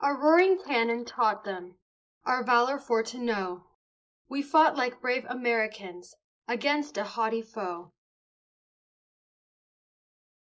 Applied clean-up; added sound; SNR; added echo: neural mask model Resemble Enhance denoiser.